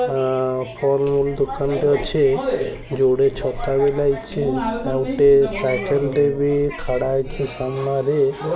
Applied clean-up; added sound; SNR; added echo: none; Hammer; 14 dB; none.